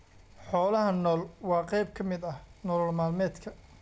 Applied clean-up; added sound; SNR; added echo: none; none; none; none.